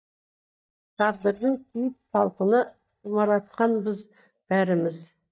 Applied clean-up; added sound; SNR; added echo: neural mask model DeepFilterNet 3.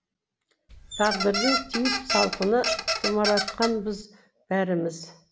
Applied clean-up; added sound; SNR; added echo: none; Squeak; 2 dB; none.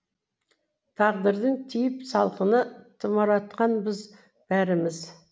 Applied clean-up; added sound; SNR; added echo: none; none; none; none.